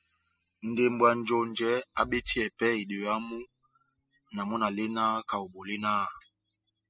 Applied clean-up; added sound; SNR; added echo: classical method spectral subtraction.